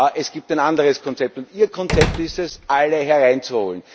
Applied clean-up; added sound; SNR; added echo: none; Slam; 7 dB; none.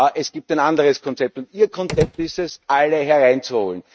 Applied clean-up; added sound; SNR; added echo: neural mask model RNNoise.